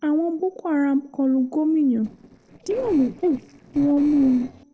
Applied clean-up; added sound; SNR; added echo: neural separator model SepFormer DNS4.